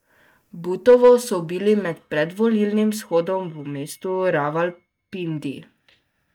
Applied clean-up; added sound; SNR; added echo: neural mask model DeepFilterNet 3.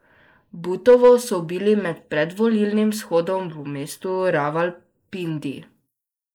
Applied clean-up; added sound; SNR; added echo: neural mask model Resemble Enhance denoiser.